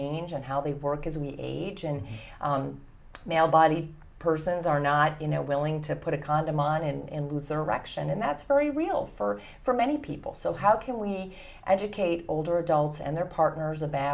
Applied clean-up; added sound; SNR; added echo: none; none; none; none.